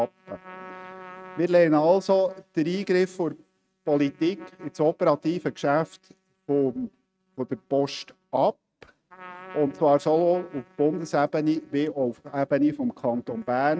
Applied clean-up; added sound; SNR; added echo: neural mask model RNNoise.